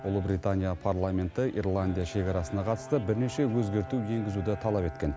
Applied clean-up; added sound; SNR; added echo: none; Bowed string instrument; 15 dB; none.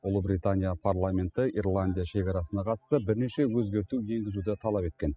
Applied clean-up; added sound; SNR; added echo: classical method spectral subtraction.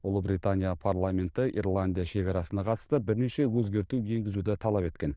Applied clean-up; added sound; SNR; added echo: neural diffusion model UNIVERSE++.